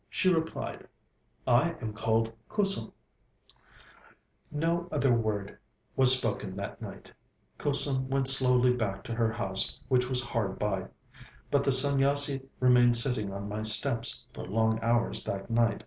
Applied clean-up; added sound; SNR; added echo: none; none; none; none.